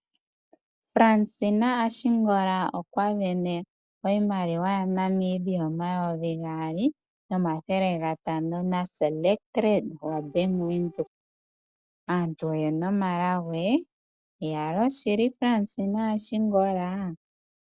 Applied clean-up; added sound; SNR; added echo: neural separator model SepFormer DNS4.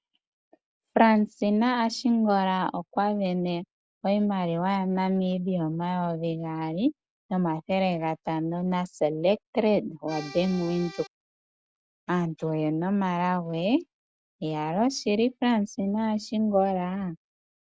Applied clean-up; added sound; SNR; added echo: none; Accordion; 15 dB; none.